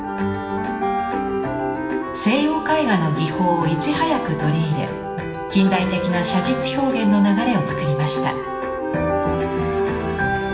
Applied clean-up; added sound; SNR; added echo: none; Wind instrument, woodwind instrument; 10 dB; reverberation time 1.1 s.